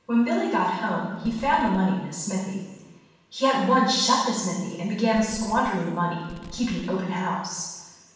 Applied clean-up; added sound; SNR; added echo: none; Fireworks; 19 dB; reverberation time 1.1 s.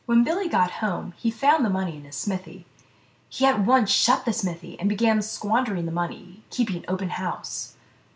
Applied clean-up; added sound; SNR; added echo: none; none; none; none.